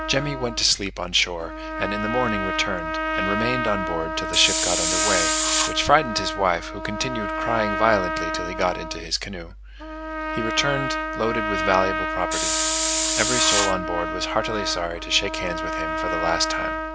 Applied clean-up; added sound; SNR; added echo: none; Trumpet + Hiss; 0 dB; none.